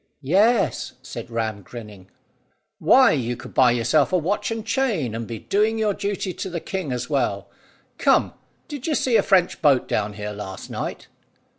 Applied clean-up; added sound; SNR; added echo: none; none; none; none.